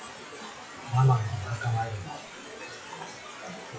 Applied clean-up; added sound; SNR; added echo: classical method WPE with log-MMSE.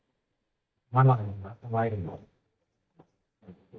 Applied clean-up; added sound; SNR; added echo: neural mask model DeepFilterNet 3.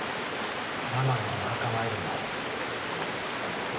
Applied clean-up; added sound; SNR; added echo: none; Stream; -3 dB; reverberation time 2.5 s.